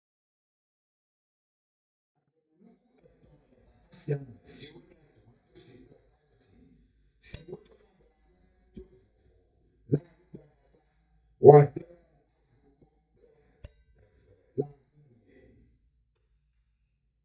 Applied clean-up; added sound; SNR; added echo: neural mask model DeepFilterNet 3.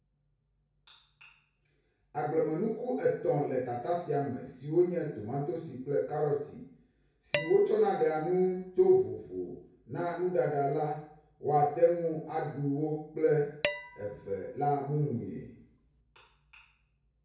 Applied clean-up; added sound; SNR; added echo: none; Dishes, pots, and pans; 11 dB; reverberation time 0.6 s.